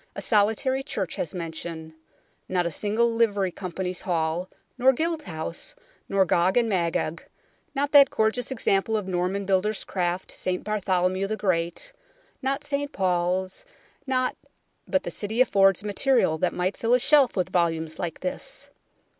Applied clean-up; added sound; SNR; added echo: none; none; none; none.